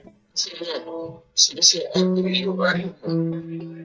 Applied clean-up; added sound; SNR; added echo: neural mask model DeepFilterNet 3.